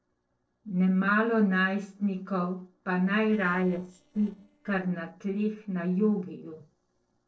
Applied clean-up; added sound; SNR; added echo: neural separator model SepFormer DNS4.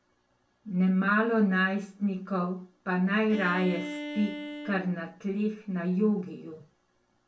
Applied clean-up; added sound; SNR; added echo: none; Bowed string instrument; 11 dB; reverberation time 0.2 s.